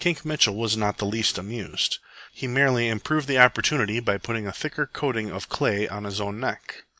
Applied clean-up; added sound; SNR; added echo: none; none; none; none.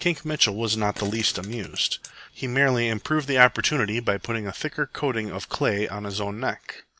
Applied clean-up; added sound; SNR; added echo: none; Fart; 20 dB; none.